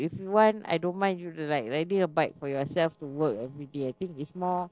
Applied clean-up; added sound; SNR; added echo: neural separator model SepFormer DNS4.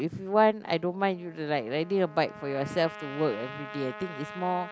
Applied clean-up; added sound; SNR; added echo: none; Trumpet; 15 dB; none.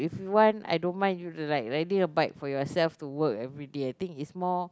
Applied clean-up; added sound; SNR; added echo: none; none; none; none.